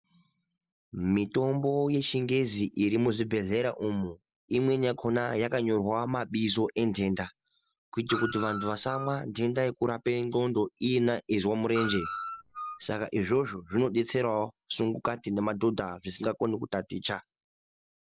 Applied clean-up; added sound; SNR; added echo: none; Screech; 8 dB; none.